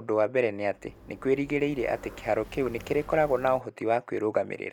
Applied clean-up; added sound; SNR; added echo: none; Motorcycle; 18 dB; none.